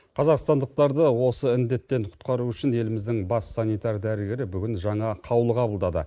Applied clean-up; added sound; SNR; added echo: neural mask model Resemble Enhance denoiser.